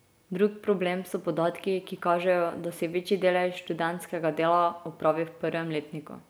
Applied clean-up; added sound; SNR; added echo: none; none; none; none.